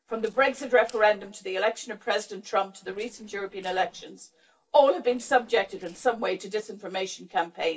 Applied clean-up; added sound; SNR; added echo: neural separator model SepFormer DNS4.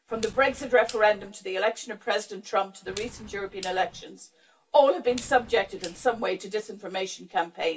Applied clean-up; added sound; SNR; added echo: none; Clock; 20 dB; reverberation time 0.2 s.